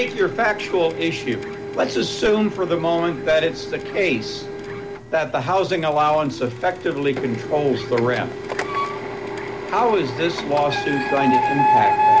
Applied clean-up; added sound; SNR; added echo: none; Printer; 3 dB; none.